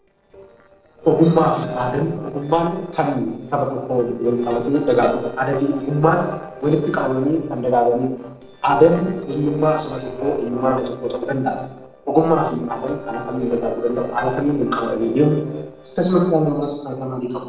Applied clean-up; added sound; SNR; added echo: neural separator model SepFormer DNS4.